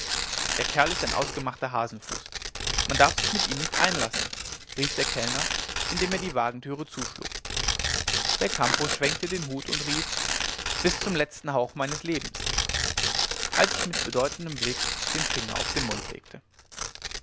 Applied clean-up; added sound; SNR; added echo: none; Tearing; -1 dB; none.